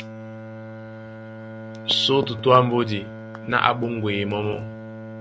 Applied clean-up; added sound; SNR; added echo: none; Bowed string instrument; 13 dB; none.